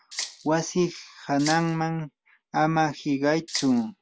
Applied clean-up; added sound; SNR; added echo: none; Rattle (instrument); 11 dB; none.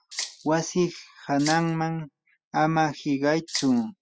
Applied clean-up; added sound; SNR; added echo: classical method spectral subtraction.